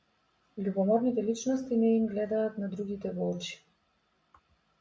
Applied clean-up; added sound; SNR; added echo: none; none; none; none.